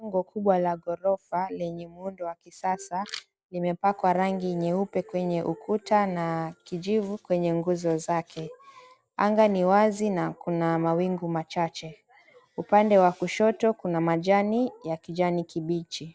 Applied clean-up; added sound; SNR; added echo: none; none; none; none.